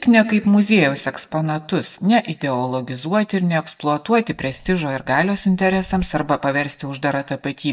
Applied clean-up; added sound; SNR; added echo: neural mask model DeepFilterNet 3.